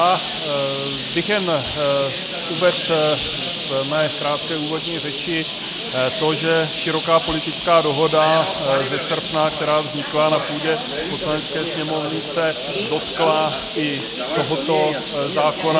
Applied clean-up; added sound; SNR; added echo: none; Bird; 3 dB; none.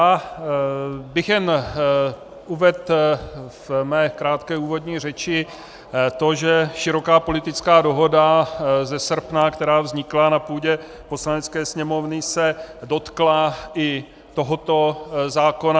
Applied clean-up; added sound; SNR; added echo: none; none; none; none.